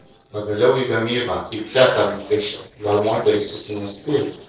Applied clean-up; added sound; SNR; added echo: neural separator model SepFormer DNS4.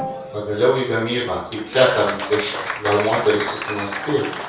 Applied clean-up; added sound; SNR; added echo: none; Applause; 8 dB; reverberation time 0.6 s.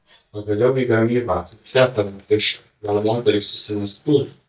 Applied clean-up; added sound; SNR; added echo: neural mask model DeepFilterNet 3.